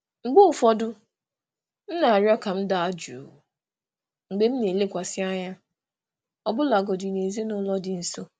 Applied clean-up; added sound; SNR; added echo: none; none; none; none.